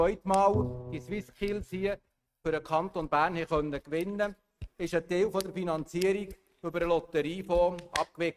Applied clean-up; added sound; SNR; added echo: neural mask model RNNoise.